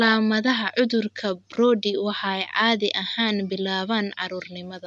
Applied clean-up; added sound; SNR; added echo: none; none; none; none.